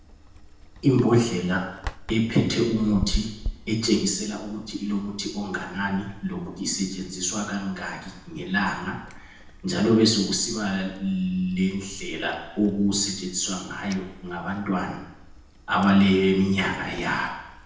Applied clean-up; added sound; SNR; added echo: none; Chewing, mastication; 14 dB; reverberation time 0.9 s.